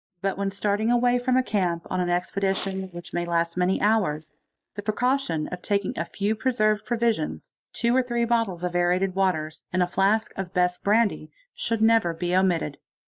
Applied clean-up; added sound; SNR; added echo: neural mask model DeepFilterNet 3.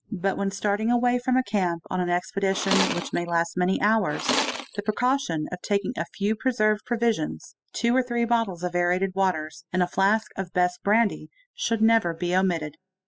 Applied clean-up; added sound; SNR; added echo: classical method spectral subtraction.